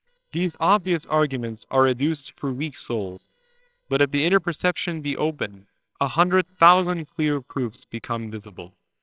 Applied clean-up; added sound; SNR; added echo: neural separator model SepFormer WHAMR!.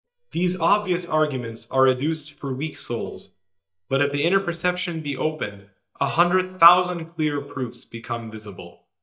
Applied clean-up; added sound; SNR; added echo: neural mask model DeepFilterNet 3.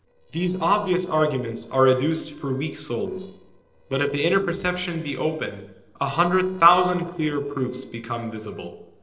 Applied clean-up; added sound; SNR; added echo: neural separator model SepFormer DNS4.